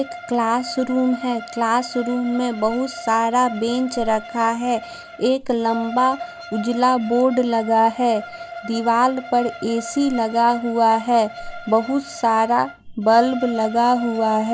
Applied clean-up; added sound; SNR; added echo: none; Bowed string instrument; 14 dB; none.